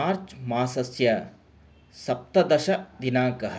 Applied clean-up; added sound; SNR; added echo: none; none; none; none.